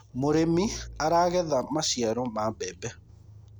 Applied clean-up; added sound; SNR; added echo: none; Engine / Car; 19 dB; none.